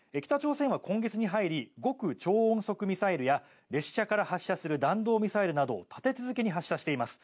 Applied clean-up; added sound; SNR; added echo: none; none; none; none.